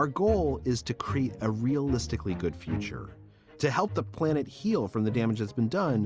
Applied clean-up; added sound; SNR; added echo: none; none; none; none.